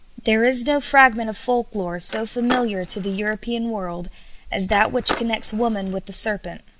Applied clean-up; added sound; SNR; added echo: none; Skateboard; 10 dB; none.